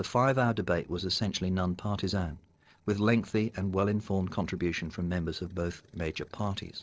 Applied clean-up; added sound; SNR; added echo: neural separator model SepFormer DNS4.